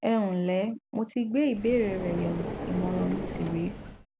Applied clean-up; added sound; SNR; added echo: none; Car; 6 dB; none.